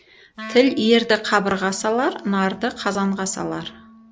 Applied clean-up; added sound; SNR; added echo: none; Wind instrument, woodwind instrument; 20 dB; none.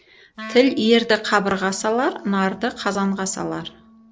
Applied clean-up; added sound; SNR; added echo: neural separator model SepFormer DNS4.